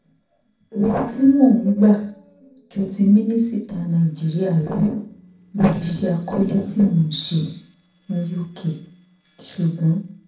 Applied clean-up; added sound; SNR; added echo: neural separator model SepFormer DNS4.